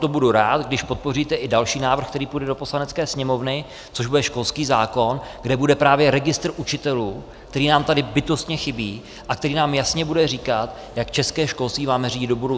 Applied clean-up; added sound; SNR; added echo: none; none; none; none.